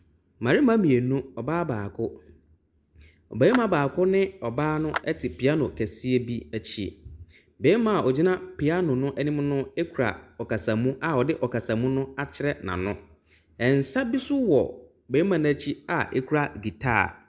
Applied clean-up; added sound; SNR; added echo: none; Clapping; 14 dB; none.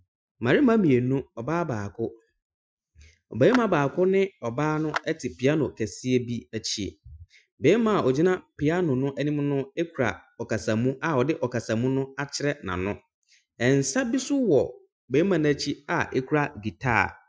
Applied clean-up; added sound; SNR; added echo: classical method Wiener filter.